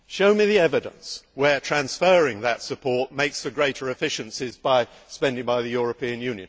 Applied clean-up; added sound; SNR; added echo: none; none; none; none.